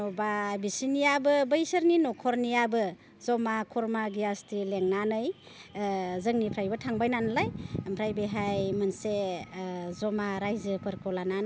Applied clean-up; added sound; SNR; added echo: none; none; none; none.